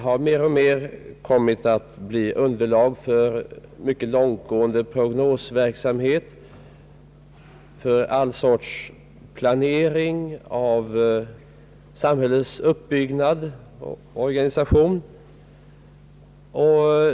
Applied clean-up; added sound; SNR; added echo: none; none; none; none.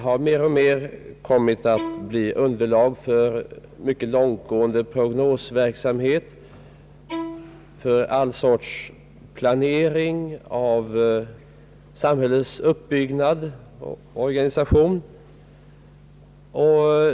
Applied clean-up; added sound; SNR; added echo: none; Bowed string instrument; 13 dB; none.